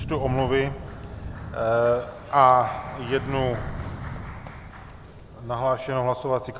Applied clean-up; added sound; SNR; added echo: none; Thunder; 11 dB; none.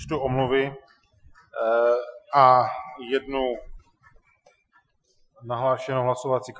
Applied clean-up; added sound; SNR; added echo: classical method Wiener filter.